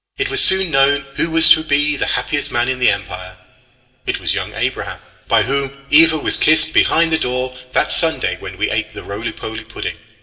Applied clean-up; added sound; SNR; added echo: none; none; none; reverberation time 2.6 s.